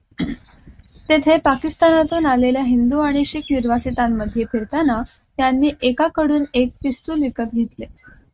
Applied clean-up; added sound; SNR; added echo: neural mask model RNNoise.